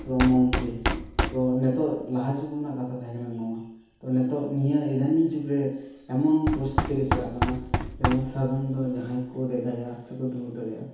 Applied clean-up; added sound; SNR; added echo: none; Knock; 6 dB; reverberation time 2.2 s.